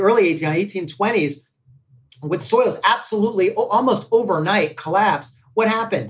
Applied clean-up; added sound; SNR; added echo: none; none; none; none.